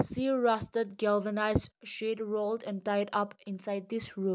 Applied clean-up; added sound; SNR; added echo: none; none; none; none.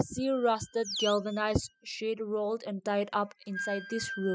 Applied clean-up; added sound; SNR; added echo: classical method spectral subtraction.